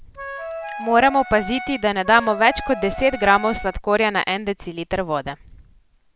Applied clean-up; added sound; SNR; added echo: none; Wind instrument, woodwind instrument; 11 dB; none.